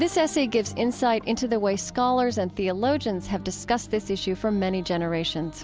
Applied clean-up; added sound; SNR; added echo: none; none; none; none.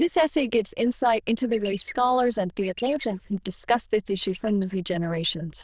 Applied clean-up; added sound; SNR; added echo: neural diffusion model UNIVERSE++.